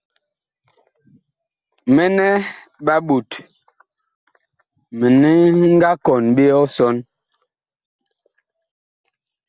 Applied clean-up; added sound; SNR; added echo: none; none; none; none.